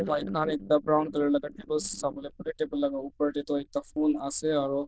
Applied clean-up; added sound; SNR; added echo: neural diffusion model UNIVERSE++.